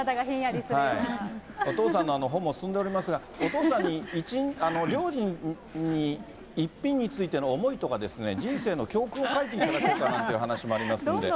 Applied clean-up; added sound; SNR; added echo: none; none; none; none.